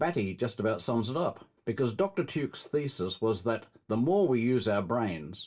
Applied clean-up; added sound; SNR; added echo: none; none; none; reverberation time 0.2 s.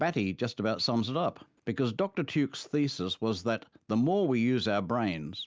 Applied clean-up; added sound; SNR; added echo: none; none; none; none.